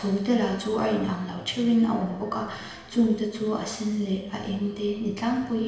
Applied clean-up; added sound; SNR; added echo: none; none; none; reverberation time 1.0 s.